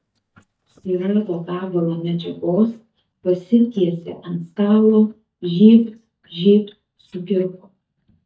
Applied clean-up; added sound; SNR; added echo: neural mask model DeepFilterNet 3.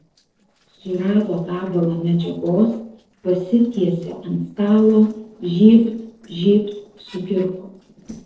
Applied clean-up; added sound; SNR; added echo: neural separator model SepFormer DNS4.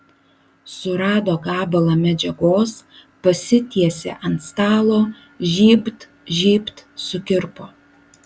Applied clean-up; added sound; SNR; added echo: none; none; none; none.